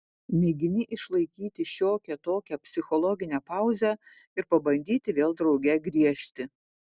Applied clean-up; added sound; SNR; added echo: none; none; none; none.